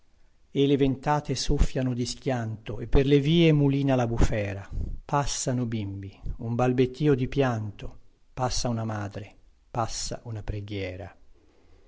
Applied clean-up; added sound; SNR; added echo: none; none; none; none.